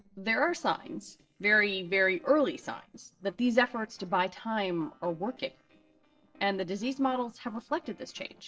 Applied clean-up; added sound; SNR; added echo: neural separator model SepFormer DNS4.